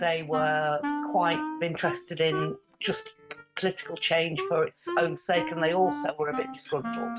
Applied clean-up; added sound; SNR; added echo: neural mask model RNNoise.